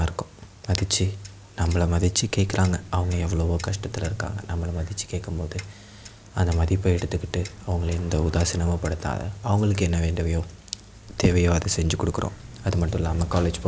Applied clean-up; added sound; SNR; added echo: none; Truck + Clock; 20 dB; none.